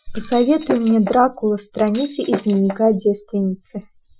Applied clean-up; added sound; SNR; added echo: classical method Wiener filter.